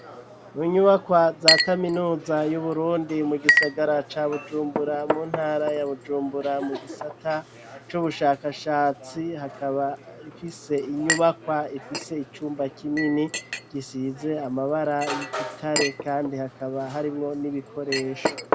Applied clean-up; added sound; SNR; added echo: none; Chink, clink; 5 dB; none.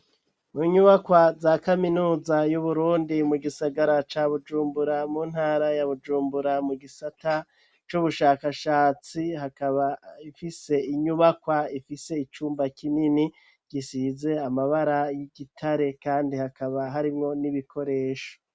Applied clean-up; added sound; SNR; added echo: none; none; none; none.